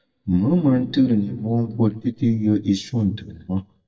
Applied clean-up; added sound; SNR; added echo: neural mask model DeepFilterNet 3.